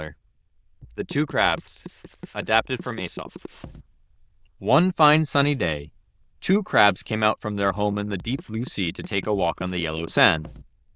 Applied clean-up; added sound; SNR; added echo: neural diffusion model UNIVERSE++.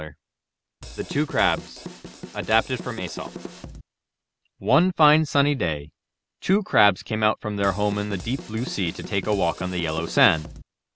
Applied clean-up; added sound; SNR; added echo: none; Drum kit; 13 dB; none.